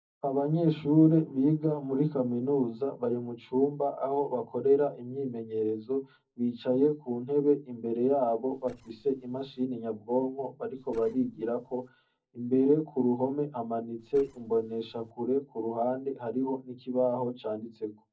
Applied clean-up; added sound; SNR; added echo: neural separator model SepFormer DNS4.